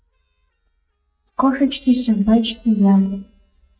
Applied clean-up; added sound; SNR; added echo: neural mask model DeepFilterNet 3.